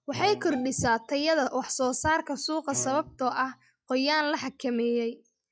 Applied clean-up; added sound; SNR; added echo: classical method log-MMSE.